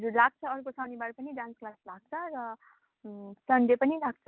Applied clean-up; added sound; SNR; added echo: none; none; none; none.